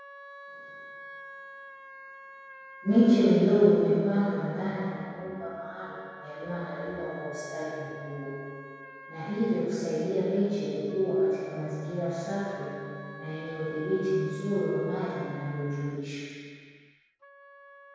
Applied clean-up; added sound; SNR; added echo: none; Wind instrument, woodwind instrument; 19 dB; reverberation time 2.2 s.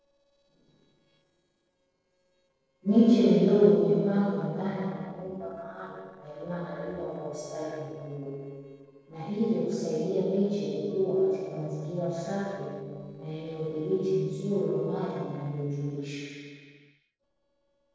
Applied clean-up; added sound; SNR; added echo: neural separator model SepFormer DNS4.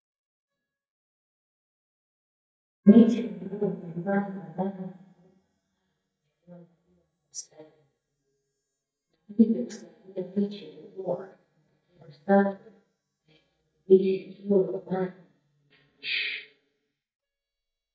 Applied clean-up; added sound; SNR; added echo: neural mask model DeepFilterNet 3.